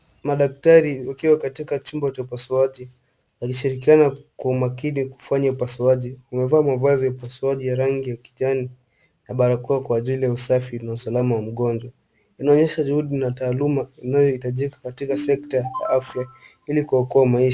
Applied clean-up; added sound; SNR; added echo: none; none; none; none.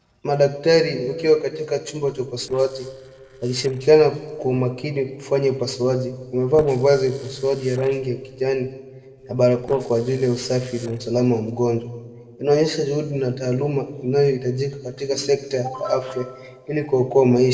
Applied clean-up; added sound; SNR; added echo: neural separator model SepFormer DNS4.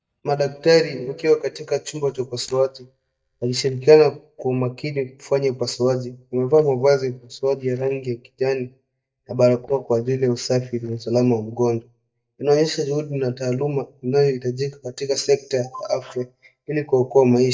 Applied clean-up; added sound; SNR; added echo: neural mask model DeepFilterNet 3.